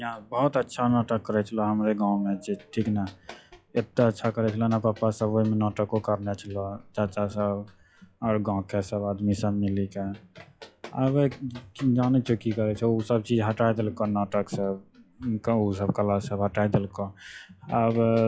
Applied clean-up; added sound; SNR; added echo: classical method log-MMSE.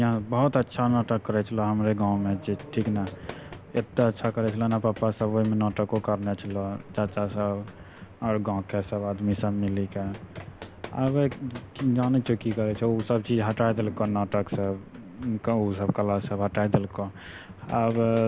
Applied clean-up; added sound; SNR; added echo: none; Computer keyboard + Run; 18 dB; none.